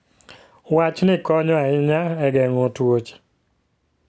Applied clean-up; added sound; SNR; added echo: none; none; none; none.